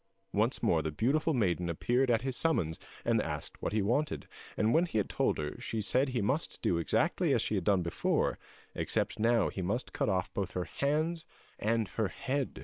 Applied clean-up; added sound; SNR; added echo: neural separator model SepFormer WHAM!.